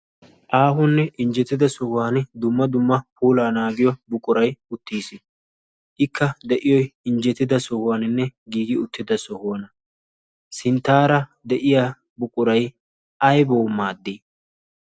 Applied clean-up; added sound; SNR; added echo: none; none; none; none.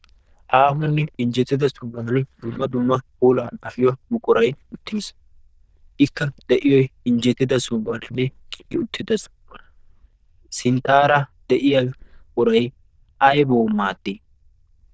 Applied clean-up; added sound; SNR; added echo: neural diffusion model UNIVERSE++.